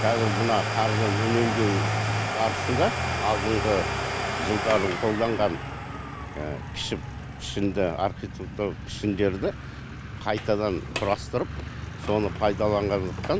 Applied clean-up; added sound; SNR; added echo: none; Domestic sounds, home sounds; 6 dB; none.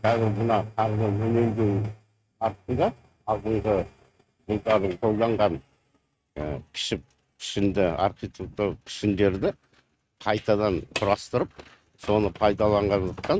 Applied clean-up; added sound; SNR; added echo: neural mask model RNNoise.